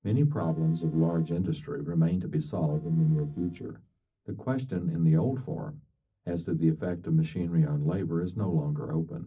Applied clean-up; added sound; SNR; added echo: neural separator model SepFormer DNS4.